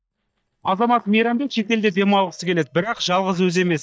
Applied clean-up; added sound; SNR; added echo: neural mask model DeepFilterNet 3.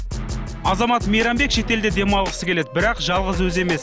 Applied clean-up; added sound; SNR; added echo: none; none; none; none.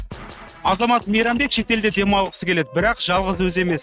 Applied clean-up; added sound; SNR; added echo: neural mask model RNNoise.